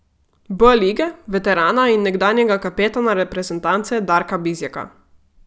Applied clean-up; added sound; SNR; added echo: none; none; none; none.